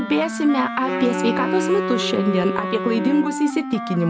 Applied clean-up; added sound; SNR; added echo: none; Wind instrument, woodwind instrument + Wind instrument, woodwind instrument; 4 dB; none.